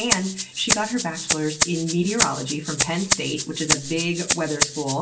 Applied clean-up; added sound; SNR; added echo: none; Rattle (instrument); 0 dB; reverberation time 0.3 s.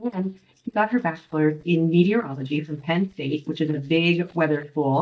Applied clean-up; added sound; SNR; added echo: neural mask model DeepFilterNet 3.